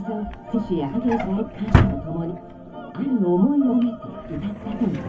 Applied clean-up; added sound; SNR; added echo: none; Drawer open or close; 4 dB; reverberation time 0.3 s.